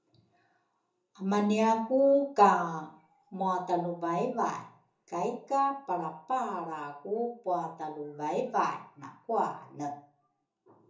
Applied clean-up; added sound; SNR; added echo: none; none; none; reverberation time 0.7 s.